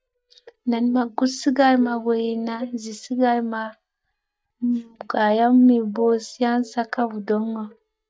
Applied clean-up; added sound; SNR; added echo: neural mask model DeepFilterNet 3.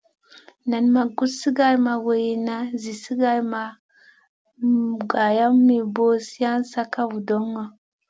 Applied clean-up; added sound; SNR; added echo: none; none; none; none.